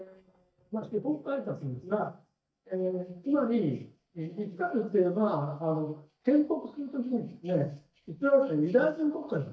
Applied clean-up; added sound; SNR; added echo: neural mask model DeepFilterNet 3.